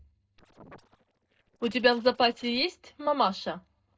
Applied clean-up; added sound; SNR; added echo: neural separator model SepFormer DNS4.